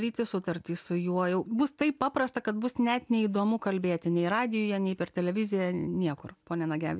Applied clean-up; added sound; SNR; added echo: none; none; none; none.